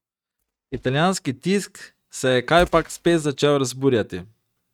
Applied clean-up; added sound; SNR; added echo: neural mask model RNNoise.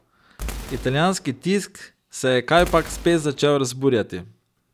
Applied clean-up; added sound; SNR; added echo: none; Boom; 14 dB; none.